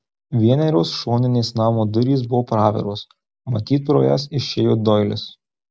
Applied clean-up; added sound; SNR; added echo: none; none; none; none.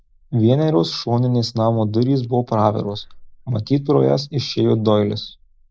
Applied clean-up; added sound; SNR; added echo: neural mask model Resemble Enhance denoiser.